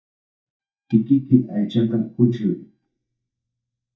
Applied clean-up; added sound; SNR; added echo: neural mask model DeepFilterNet 3.